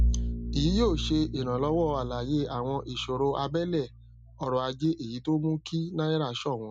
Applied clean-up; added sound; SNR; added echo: none; Bowed string instrument; 6 dB; none.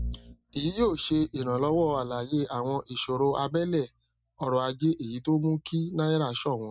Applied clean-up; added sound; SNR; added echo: neural mask model RNNoise.